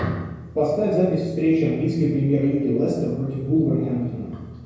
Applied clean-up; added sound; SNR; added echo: none; none; none; reverberation time 1.0 s.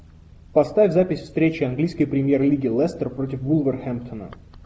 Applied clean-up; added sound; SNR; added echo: none; none; none; none.